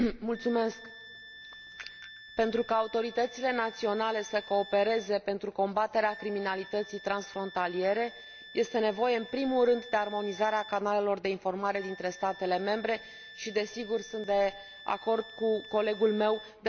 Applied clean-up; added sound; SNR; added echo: none; Wind instrument, woodwind instrument; 18 dB; none.